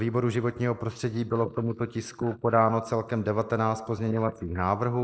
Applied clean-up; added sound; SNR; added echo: neural mask model Resemble Enhance denoiser.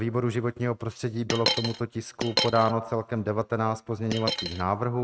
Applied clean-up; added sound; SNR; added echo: neural mask model RNNoise.